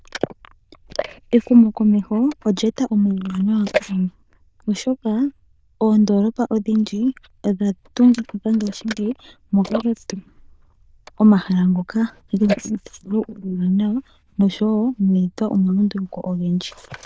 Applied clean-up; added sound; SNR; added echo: neural diffusion model UNIVERSE++.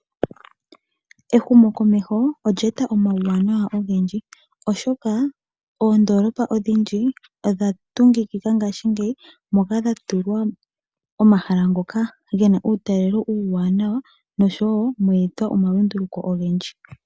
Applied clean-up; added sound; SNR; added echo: none; none; none; none.